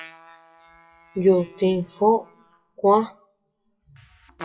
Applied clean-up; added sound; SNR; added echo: classical method WPE with log-MMSE.